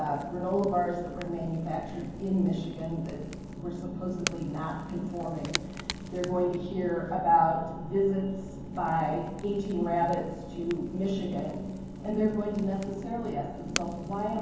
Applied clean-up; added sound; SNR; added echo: none; Crack / Crackle; 15 dB; reverberation time 1.2 s.